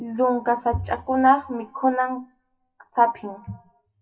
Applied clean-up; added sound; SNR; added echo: classical method WPE with log-MMSE.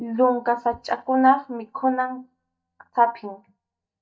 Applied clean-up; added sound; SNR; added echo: neural mask model DeepFilterNet 3.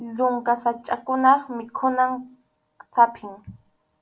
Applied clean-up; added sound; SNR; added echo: none; none; none; none.